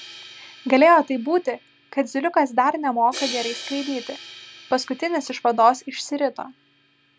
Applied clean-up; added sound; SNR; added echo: none; Crash cymbal; 17 dB; none.